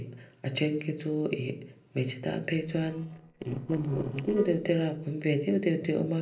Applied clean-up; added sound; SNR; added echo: neural separator model SepFormer DNS4.